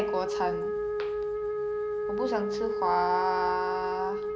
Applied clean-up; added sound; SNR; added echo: none; Wind instrument, woodwind instrument; -1 dB; reverberation time 1.1 s.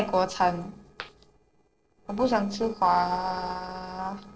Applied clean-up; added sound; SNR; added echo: neural separator model SepFormer DNS4.